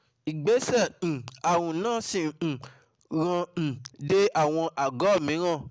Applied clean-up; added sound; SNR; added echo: none; none; none; none.